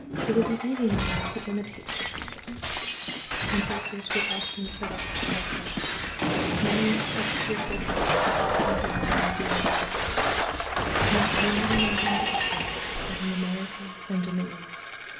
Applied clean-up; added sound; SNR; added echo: none; Shatter; -5 dB; reverberation time 0.3 s.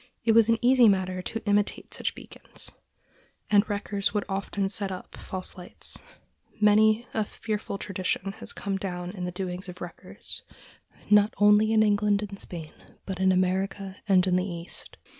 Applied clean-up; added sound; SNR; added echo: none; none; none; none.